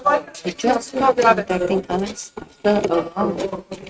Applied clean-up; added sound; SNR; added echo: neural mask model RNNoise.